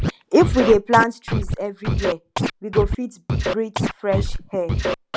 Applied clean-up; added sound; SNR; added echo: none; Scratching (performance technique); 2 dB; none.